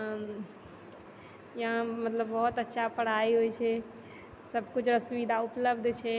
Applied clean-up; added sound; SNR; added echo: none; none; none; none.